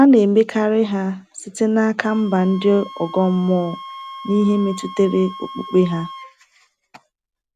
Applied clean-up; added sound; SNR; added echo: none; Wind instrument, woodwind instrument; 18 dB; none.